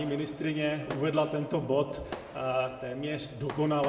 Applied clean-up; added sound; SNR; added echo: none; Fireworks; 16 dB; reverberation time 1.1 s.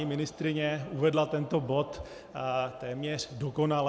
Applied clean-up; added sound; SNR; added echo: none; none; none; none.